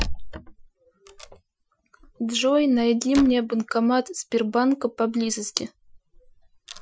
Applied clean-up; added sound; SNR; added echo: classical method Wiener filter.